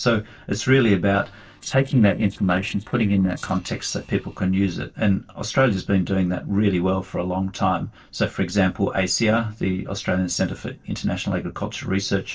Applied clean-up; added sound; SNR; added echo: neural separator model SepFormer DNS4.